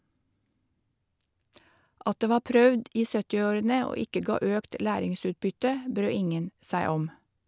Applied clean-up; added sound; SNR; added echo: none; none; none; none.